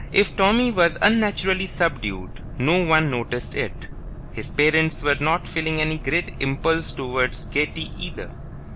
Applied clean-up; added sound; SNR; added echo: none; Boat, Water vehicle; 11 dB; none.